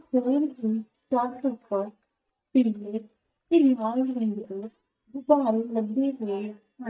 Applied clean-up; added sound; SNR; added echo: neural mask model DeepFilterNet 3.